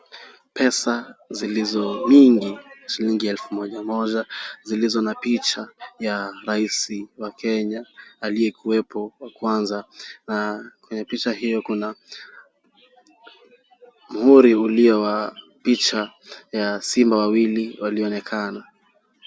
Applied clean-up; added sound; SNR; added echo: none; none; none; none.